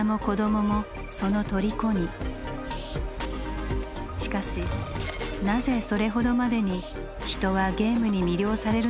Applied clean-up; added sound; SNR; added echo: none; none; none; none.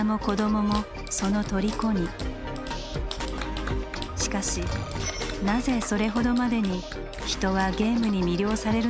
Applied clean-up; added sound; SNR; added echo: none; Clapping; 16 dB; none.